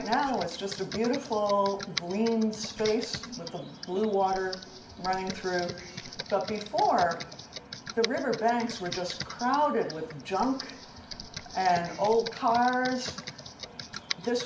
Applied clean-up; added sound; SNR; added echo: none; Computer keyboard; 12 dB; reverberation time 0.8 s.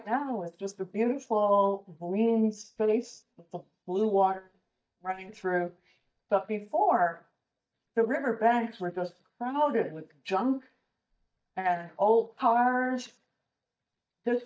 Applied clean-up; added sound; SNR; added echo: neural mask model DeepFilterNet 3.